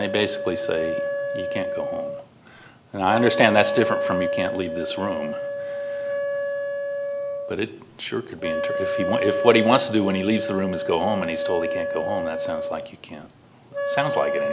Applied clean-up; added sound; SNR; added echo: none; Wind instrument, woodwind instrument; 2 dB; none.